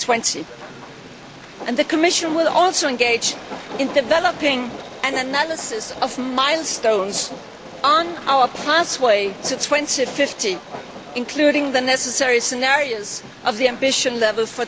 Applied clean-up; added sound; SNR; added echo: none; Train; 15 dB; none.